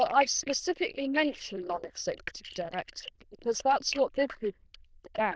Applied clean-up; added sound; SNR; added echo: neural diffusion model UNIVERSE++.